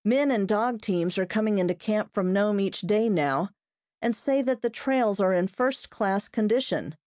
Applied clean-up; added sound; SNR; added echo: none; none; none; none.